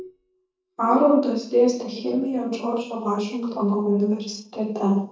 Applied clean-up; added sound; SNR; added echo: neural mask model DeepFilterNet 3.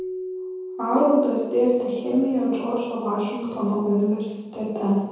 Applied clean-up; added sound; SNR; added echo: none; Keyboard (musical); 15 dB; reverberation time 1.3 s.